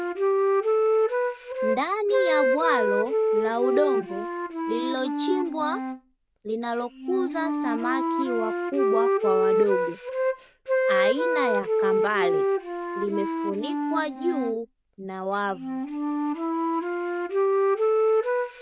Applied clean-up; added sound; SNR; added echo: none; Wind instrument, woodwind instrument; -5 dB; none.